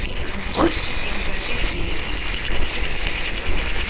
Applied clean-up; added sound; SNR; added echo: neural separator model SepFormer WHAMR!.